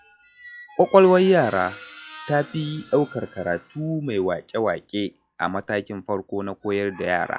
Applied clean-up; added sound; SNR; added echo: classical method log-MMSE.